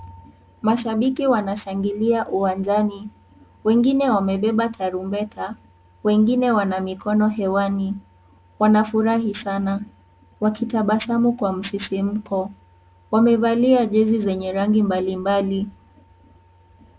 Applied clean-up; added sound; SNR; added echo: none; none; none; none.